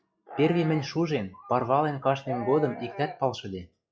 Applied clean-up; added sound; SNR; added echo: classical method log-MMSE.